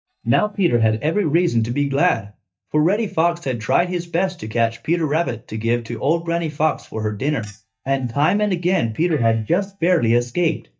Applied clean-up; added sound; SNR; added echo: neural mask model DeepFilterNet 3.